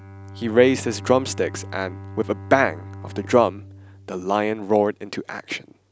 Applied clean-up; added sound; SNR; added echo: none; Bowed string instrument; 15 dB; none.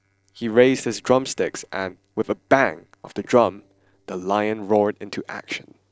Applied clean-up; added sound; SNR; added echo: neural separator model SepFormer DNS4.